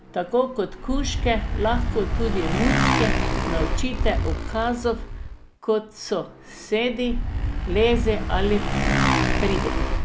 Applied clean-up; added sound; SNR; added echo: none; Motorcycle; -2 dB; none.